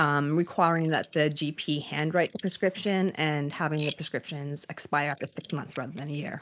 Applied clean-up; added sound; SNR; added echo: neural mask model Resemble Enhance denoiser.